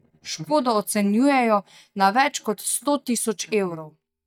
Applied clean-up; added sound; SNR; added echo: neural mask model DeepFilterNet 3.